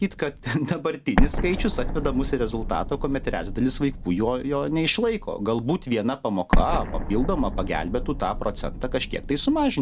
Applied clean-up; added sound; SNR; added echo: none; Explosion; 3 dB; none.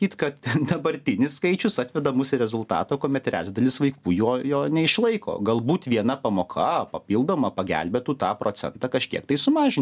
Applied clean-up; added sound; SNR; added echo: none; none; none; none.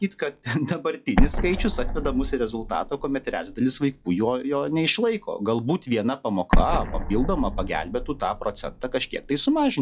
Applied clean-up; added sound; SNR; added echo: classical method log-MMSE.